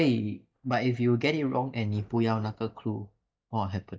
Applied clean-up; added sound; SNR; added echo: neural mask model DeepFilterNet 3.